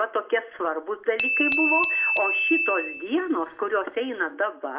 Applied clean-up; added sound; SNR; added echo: none; Glass / Bell; 0 dB; reverberation time 0.3 s.